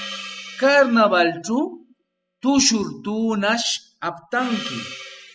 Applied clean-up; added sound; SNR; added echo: classical method spectral subtraction.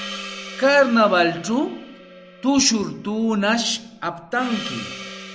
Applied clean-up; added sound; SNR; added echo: none; Gong; 15 dB; none.